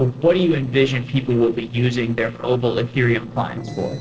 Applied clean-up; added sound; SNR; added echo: neural separator model SepFormer DNS4.